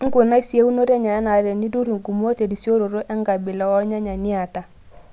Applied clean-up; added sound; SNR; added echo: none; none; none; none.